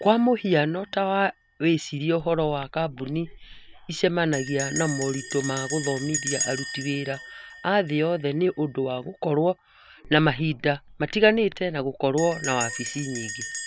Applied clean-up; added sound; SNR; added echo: none; Bell; 12 dB; none.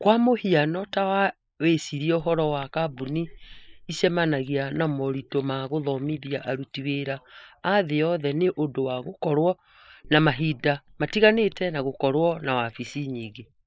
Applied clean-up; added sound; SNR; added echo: neural mask model Resemble Enhance denoiser.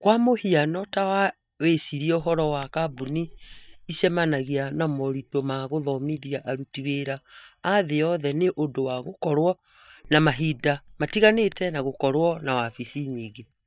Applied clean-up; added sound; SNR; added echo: neural mask model DeepFilterNet 3.